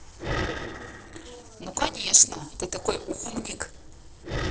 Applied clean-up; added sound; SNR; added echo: neural separator model SepFormer DNS4.